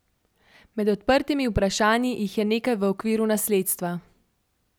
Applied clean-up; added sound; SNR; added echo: none; none; none; none.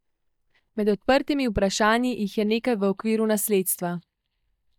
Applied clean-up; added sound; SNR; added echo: neural mask model DeepFilterNet 3.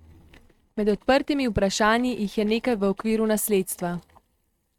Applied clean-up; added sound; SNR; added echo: neural mask model RNNoise.